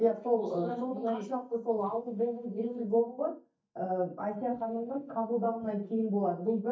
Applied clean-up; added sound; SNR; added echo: neural mask model DeepFilterNet 3.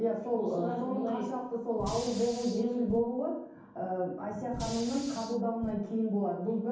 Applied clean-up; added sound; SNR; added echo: none; Fire; 12 dB; reverberation time 0.9 s.